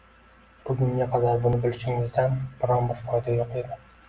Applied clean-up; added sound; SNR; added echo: none; none; none; none.